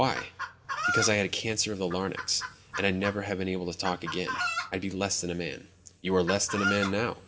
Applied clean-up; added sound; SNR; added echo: none; Chicken, rooster; 6 dB; reverberation time 0.4 s.